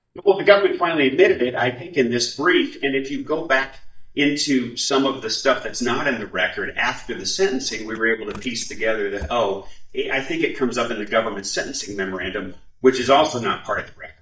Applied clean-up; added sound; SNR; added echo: neural mask model DeepFilterNet 3.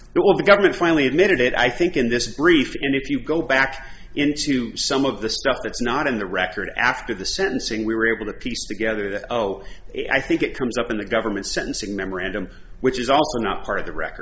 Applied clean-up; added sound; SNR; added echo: none; none; none; none.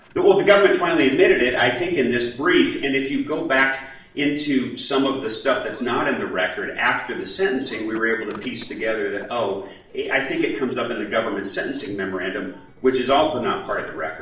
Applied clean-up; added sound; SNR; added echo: neural separator model SepFormer DNS4.